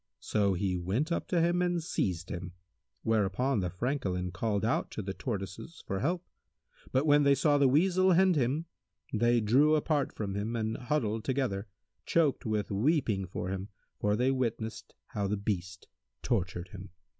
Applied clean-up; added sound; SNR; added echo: none; none; none; none.